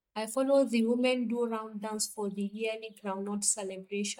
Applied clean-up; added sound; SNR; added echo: neural mask model DeepFilterNet 3.